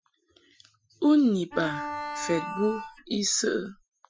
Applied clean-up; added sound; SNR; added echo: classical method Wiener filter.